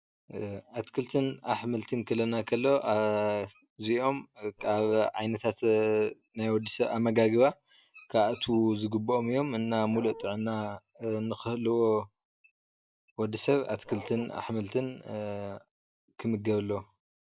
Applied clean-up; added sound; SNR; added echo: none; Bark; 13 dB; none.